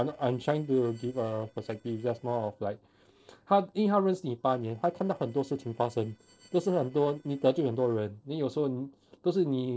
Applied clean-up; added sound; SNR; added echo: neural separator model SepFormer DNS4.